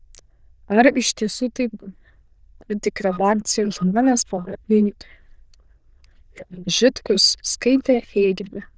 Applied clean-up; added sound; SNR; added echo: neural diffusion model UNIVERSE++.